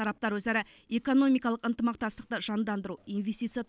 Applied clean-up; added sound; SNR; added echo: none; none; none; none.